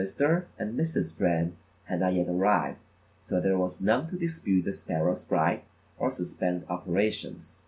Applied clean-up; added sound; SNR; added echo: none; none; none; none.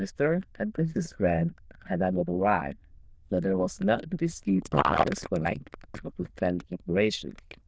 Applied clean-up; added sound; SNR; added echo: neural diffusion model UNIVERSE++.